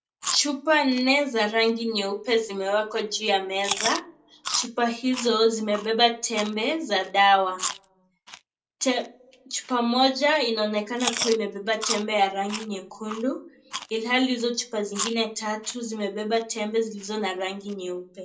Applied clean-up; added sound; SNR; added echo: none; Chewing, mastication; 12 dB; reverberation time 0.2 s.